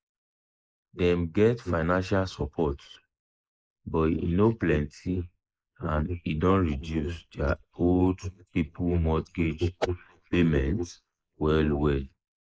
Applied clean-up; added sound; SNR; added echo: neural mask model Resemble Enhance denoiser.